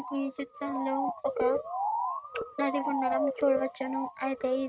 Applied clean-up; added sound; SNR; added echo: neural mask model RNNoise.